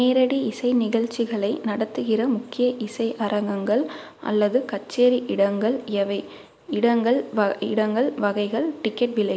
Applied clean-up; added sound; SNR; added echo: none; none; none; none.